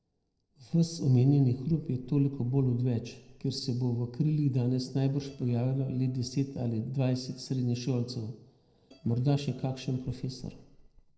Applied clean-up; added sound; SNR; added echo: neural separator model SepFormer DNS4.